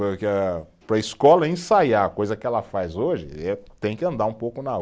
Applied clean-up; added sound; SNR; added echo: none; none; none; none.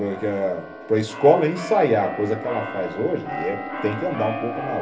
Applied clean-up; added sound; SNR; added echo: none; Keyboard (musical); 9 dB; reverberation time 0.3 s.